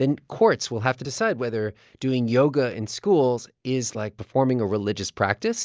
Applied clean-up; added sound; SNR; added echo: none; none; none; none.